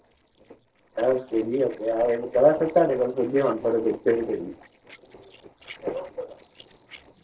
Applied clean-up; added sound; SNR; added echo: neural separator model SepFormer DNS4.